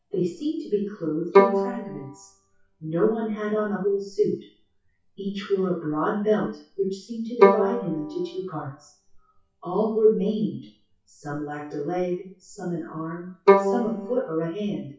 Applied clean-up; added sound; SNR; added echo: classical method WPE with log-MMSE.